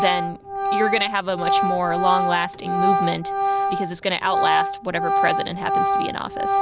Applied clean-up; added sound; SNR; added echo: none; Organ; -3 dB; none.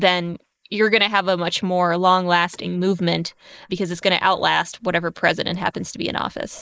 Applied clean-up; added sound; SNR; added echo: neural mask model Resemble Enhance denoiser.